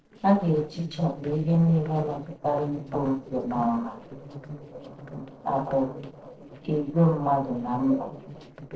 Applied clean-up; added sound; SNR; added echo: neural separator model SepFormer DNS4.